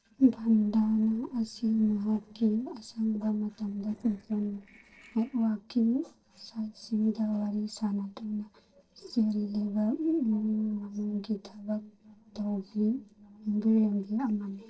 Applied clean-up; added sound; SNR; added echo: neural separator model SepFormer DNS4.